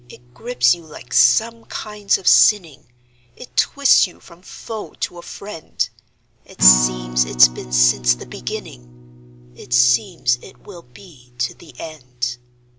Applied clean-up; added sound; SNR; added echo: none; Acoustic guitar; 14 dB; none.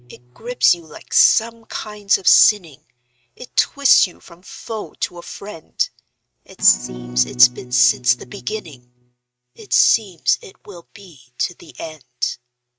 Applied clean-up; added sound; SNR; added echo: neural mask model RNNoise.